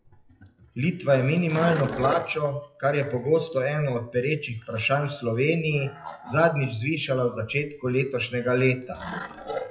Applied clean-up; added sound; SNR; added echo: classical method WPE with log-MMSE.